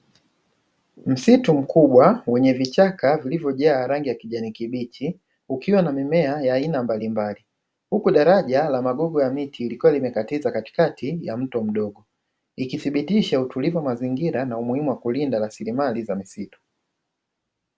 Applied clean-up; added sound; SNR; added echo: none; none; none; none.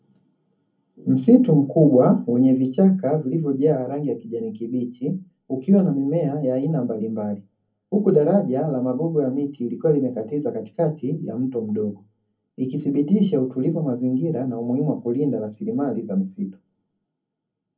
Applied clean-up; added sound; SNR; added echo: none; none; none; reverberation time 0.3 s.